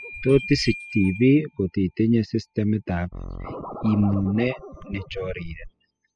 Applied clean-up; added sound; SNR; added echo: classical method spectral subtraction.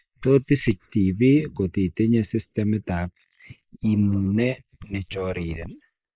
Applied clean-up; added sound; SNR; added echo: neural mask model Resemble Enhance denoiser.